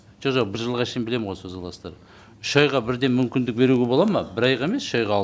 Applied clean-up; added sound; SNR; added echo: none; none; none; none.